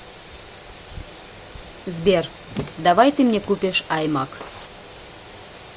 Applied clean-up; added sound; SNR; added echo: none; Car; 16 dB; none.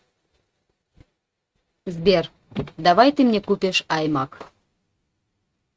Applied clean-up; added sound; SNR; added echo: neural mask model RNNoise.